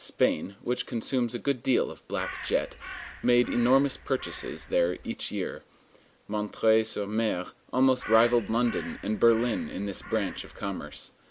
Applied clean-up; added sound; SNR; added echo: none; Crow; 15 dB; none.